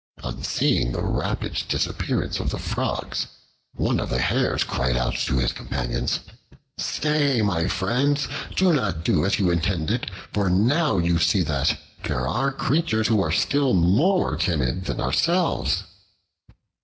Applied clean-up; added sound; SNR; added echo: none; none; none; none.